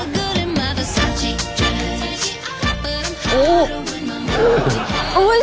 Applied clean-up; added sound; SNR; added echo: none; none; none; none.